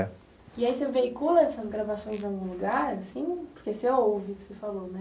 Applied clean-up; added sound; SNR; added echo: none; none; none; none.